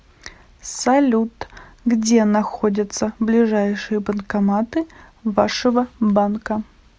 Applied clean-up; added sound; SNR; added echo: none; none; none; none.